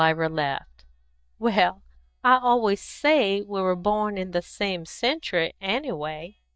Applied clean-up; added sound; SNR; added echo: neural mask model DeepFilterNet 3.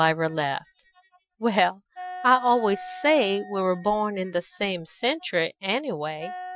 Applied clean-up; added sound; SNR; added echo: classical method Wiener filter.